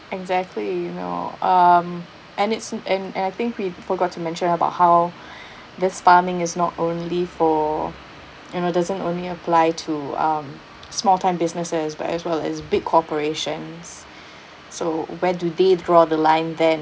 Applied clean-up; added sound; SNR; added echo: none; none; none; none.